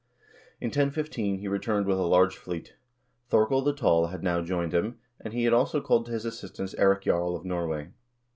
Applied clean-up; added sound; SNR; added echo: none; none; none; none.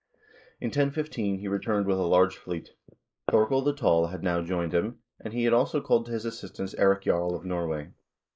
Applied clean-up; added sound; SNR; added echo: neural mask model Resemble Enhance denoiser.